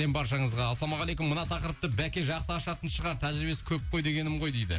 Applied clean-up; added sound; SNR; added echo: none; none; none; none.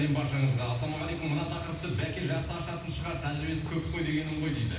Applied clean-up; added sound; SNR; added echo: none; Bird; 14 dB; reverberation time 0.8 s.